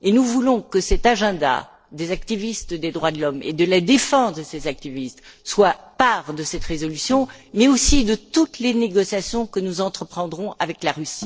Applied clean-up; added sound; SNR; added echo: neural separator model SepFormer DNS4.